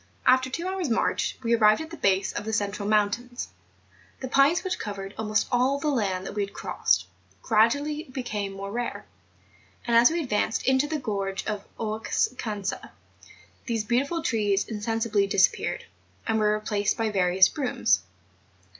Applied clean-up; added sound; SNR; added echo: none; none; none; none.